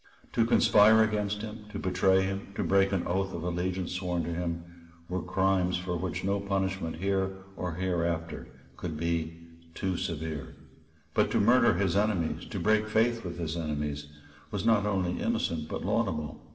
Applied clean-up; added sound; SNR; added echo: none; none; none; reverberation time 1.0 s.